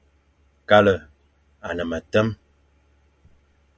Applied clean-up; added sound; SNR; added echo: none; none; none; none.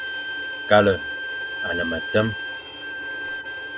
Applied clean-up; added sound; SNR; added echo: none; Bowed string instrument; 5 dB; none.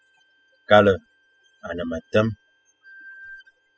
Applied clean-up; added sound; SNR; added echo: classical method spectral subtraction.